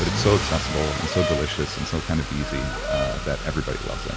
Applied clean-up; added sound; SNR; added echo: none; Brass instrument + Engine starting / Car; 2 dB; none.